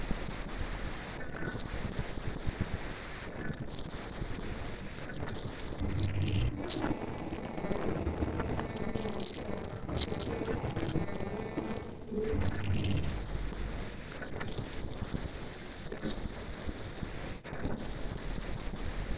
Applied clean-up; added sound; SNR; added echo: neural separator model SepFormer DNS4.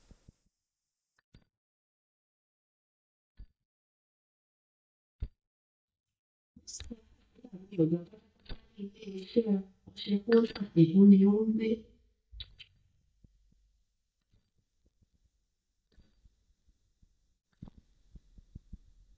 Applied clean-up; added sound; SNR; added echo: neural mask model DeepFilterNet 3.